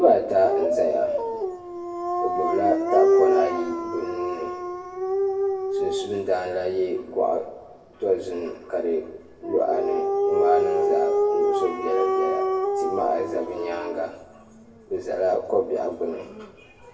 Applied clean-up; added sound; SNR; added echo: none; Dog; 0 dB; reverberation time 1.2 s.